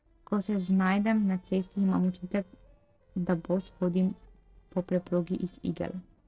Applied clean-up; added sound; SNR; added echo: neural separator model SepFormer DNS4.